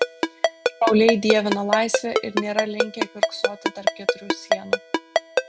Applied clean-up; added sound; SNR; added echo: none; Ringtone; -1 dB; none.